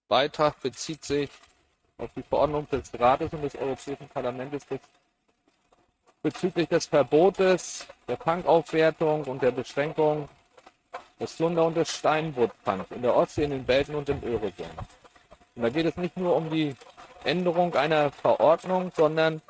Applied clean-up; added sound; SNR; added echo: neural mask model RNNoise.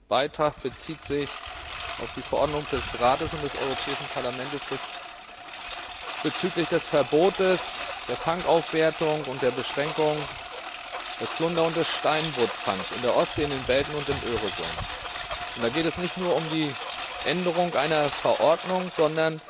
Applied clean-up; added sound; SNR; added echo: none; Engine; 7 dB; none.